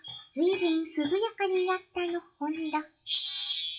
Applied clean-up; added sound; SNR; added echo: classical method WPE with log-MMSE.